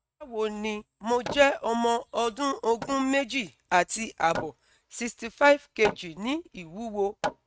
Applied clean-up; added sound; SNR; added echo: neural mask model RNNoise.